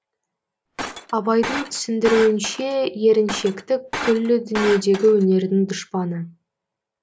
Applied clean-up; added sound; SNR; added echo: none; Shatter; 10 dB; none.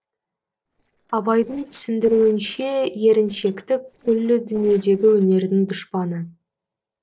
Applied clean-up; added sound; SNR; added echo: neural separator model SepFormer DNS4.